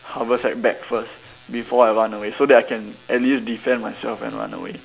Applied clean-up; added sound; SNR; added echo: none; none; none; none.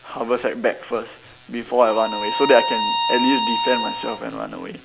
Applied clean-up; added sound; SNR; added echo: none; Bowed string instrument; 2 dB; none.